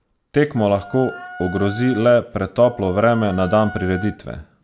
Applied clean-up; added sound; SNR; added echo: none; Wind instrument, woodwind instrument; 16 dB; none.